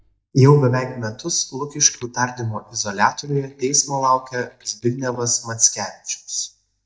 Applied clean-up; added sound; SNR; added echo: neural mask model DeepFilterNet 3.